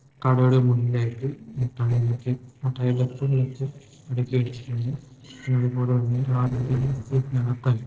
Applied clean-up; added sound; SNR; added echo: neural separator model SepFormer DNS4.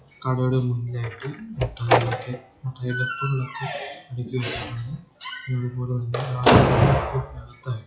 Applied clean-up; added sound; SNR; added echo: classical method WPE with log-MMSE.